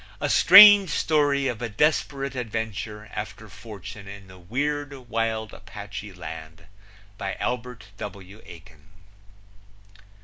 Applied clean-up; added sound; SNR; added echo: none; none; none; none.